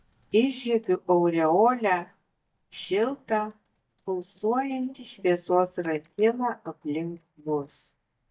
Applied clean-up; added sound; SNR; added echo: neural mask model DeepFilterNet 3.